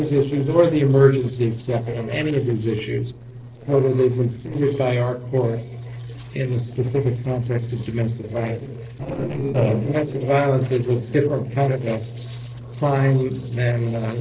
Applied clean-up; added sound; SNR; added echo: neural separator model SepFormer DNS4.